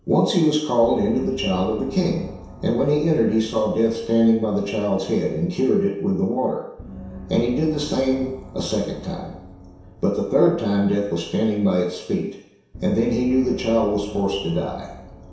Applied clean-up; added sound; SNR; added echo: none; Gong; 18 dB; reverberation time 0.7 s.